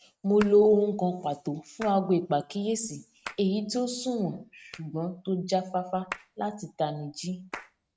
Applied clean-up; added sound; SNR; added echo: neural mask model RNNoise.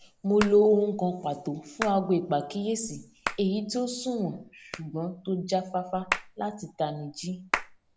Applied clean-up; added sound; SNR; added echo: none; Hands; 11 dB; none.